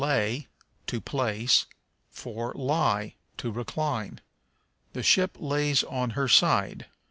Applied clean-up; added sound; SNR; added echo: none; none; none; none.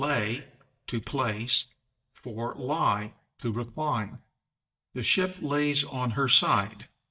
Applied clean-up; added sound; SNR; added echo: neural mask model DeepFilterNet 3.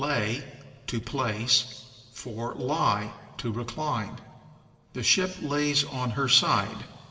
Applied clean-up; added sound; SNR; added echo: none; Cowbell; 19 dB; reverberation time 1.9 s.